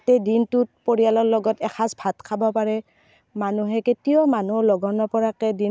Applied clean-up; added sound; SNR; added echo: none; none; none; none.